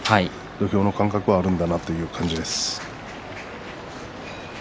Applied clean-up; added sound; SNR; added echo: none; none; none; none.